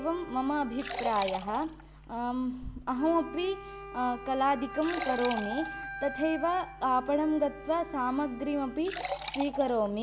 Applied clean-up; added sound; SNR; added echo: none; Wind instrument, woodwind instrument + Liquid; 10 dB; none.